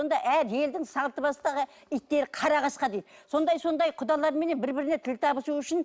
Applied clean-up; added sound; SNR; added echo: none; none; none; none.